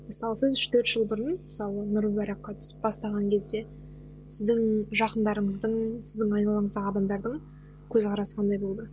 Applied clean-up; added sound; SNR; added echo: none; none; none; none.